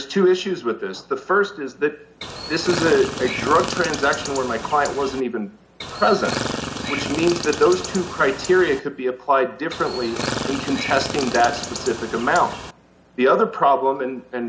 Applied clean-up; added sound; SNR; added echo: none; Chirp, tweet; 7 dB; none.